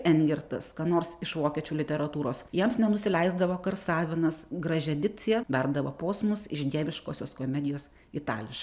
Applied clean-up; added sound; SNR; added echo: none; none; none; none.